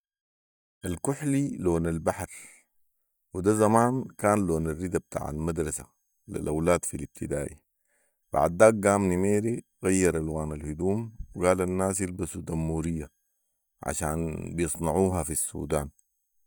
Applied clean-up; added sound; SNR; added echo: neural mask model DeepFilterNet 3.